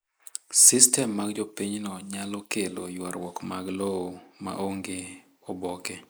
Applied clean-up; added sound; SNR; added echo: neural mask model Resemble Enhance denoiser.